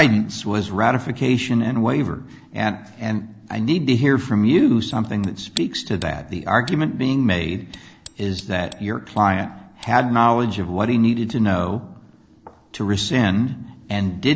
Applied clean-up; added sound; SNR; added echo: neural separator model SepFormer DNS4.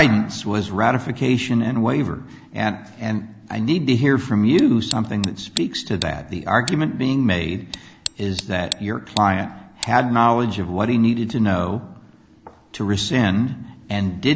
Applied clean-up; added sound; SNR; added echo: none; Tick; 13 dB; none.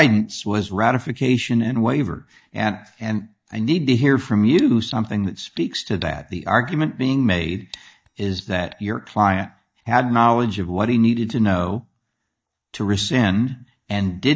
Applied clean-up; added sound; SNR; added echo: neural mask model DeepFilterNet 3.